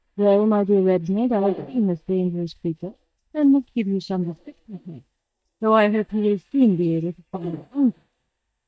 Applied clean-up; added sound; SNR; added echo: neural mask model DeepFilterNet 3.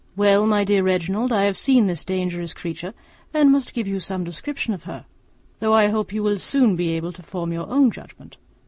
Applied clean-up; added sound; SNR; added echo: none; none; none; none.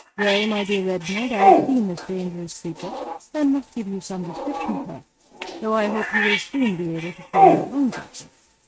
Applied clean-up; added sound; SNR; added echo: neural mask model RNNoise.